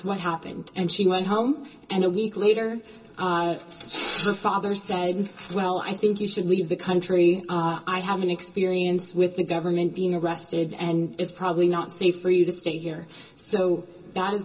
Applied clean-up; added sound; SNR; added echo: none; none; none; reverberation time 0.2 s.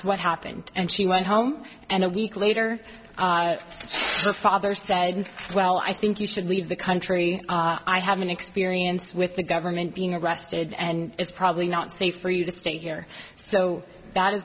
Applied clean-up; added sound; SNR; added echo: none; none; none; none.